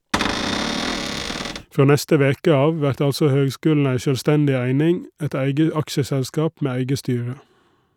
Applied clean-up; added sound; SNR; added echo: none; Cupboard open or close / Door; 4 dB; none.